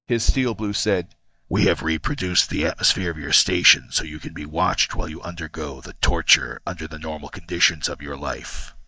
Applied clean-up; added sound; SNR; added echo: neural mask model DeepFilterNet 3.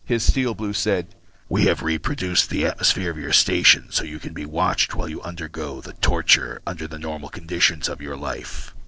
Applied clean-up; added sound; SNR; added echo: neural separator model SepFormer DNS4.